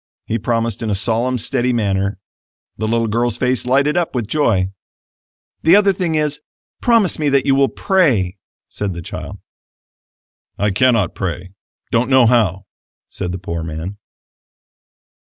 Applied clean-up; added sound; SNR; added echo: none; none; none; none.